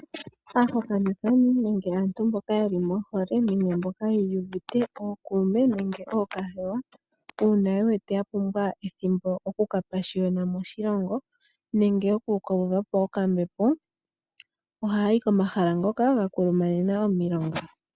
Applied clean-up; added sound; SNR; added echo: none; none; none; none.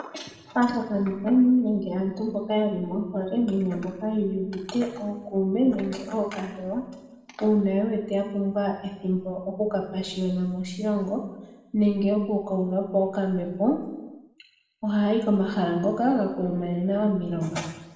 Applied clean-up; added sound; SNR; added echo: none; none; none; reverberation time 0.9 s.